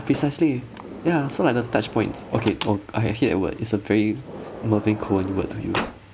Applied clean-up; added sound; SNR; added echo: none; Sliding door; 12 dB; none.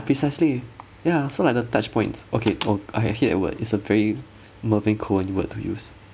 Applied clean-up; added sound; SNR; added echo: none; none; none; none.